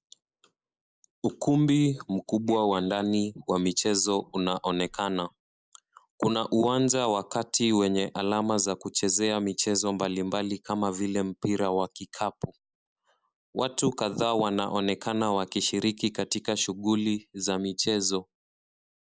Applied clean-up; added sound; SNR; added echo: neural mask model Resemble Enhance denoiser.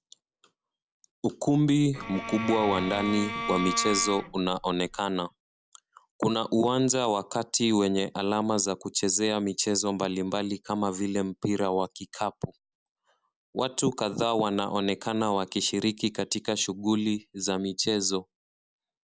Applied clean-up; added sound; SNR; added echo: none; Bowed string instrument; 6 dB; none.